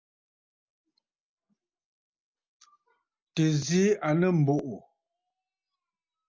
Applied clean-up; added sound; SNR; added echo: none; none; none; none.